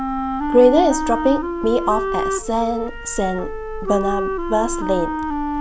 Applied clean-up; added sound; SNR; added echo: none; Wind instrument, woodwind instrument; 4 dB; none.